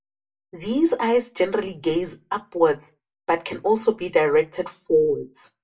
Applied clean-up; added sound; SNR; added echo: none; none; none; reverberation time 0.2 s.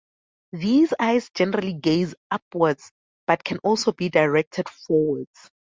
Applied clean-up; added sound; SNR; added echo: none; none; none; none.